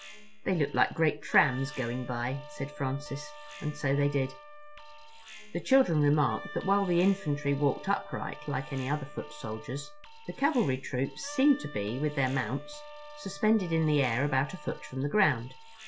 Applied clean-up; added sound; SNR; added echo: none; Alarm + Wind instrument, woodwind instrument; 15 dB; none.